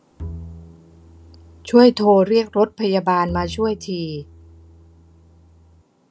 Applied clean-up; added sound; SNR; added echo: none; Bowed string instrument; 18 dB; none.